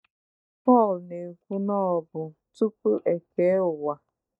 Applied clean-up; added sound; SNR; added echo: neural mask model DeepFilterNet 3.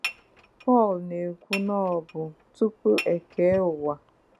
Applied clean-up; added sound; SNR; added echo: none; Dishes, pots, and pans / Chink, clink; 14 dB; none.